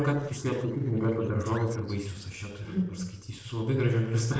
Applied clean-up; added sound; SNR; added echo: neural separator model SepFormer DNS4.